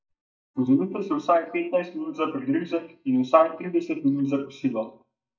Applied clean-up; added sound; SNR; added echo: neural mask model DeepFilterNet 3.